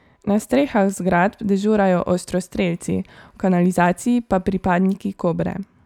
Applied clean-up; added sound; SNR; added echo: none; none; none; none.